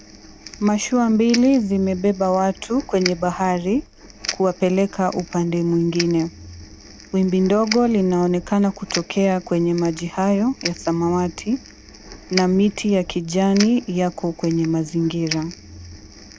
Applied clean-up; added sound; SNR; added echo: none; Crackle; 15 dB; none.